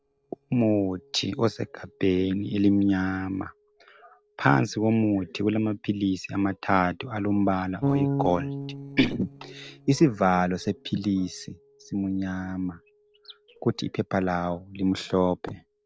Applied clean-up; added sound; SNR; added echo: neural separator model SepFormer DNS4.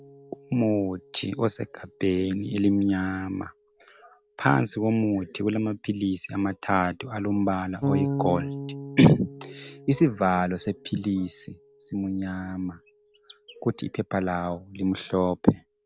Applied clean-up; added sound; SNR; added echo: none; Bass guitar; 12 dB; none.